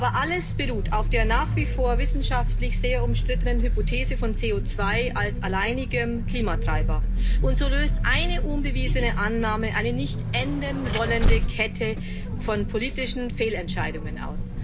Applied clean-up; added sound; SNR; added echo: none; Vehicle; -4 dB; reverberation time 0.3 s.